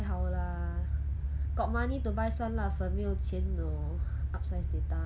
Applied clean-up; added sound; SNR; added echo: none; none; none; none.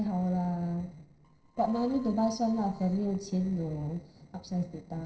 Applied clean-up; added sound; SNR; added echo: neural separator model SepFormer DNS4.